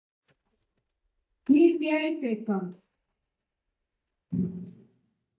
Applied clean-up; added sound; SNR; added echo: neural mask model DeepFilterNet 3.